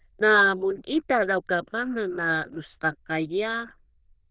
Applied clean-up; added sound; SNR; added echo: neural diffusion model UNIVERSE++.